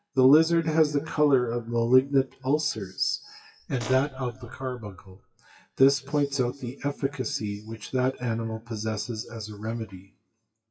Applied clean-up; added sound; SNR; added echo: classical method WPE with log-MMSE.